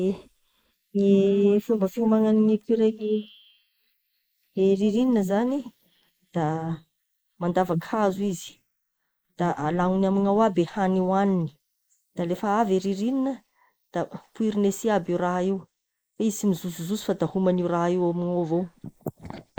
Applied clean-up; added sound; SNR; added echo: neural mask model Resemble Enhance denoiser.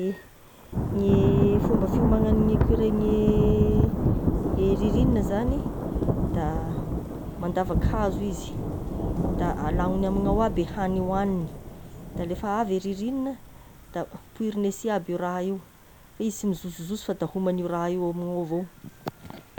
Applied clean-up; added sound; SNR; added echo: none; Thunder / Rain; 0 dB; none.